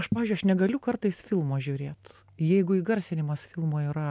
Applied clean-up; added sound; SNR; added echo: none; none; none; none.